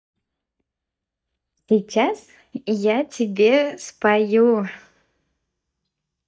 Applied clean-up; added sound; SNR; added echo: neural mask model DeepFilterNet 3.